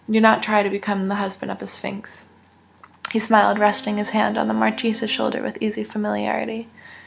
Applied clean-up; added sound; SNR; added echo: none; Bowed string instrument; 19 dB; none.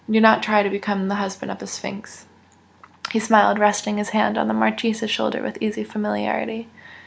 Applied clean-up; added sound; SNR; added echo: none; none; none; none.